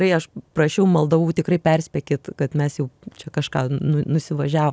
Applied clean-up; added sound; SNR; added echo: none; none; none; none.